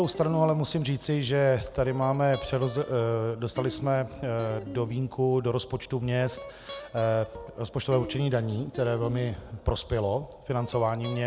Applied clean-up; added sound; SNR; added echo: none; Guitar; 16 dB; none.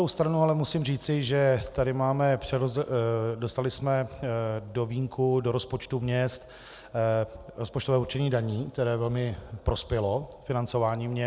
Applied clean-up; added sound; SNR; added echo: none; none; none; none.